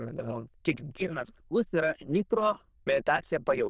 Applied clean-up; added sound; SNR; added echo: neural diffusion model UNIVERSE++.